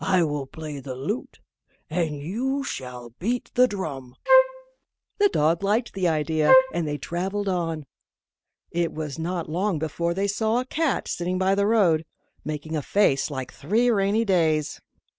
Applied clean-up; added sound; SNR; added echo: none; Wind instrument, woodwind instrument; -4 dB; none.